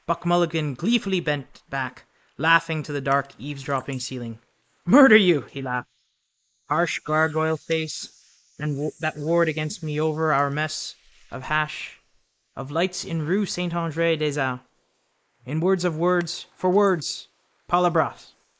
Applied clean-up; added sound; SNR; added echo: neural mask model Resemble Enhance denoiser.